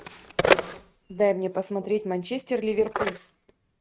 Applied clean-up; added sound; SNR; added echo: neural mask model RNNoise.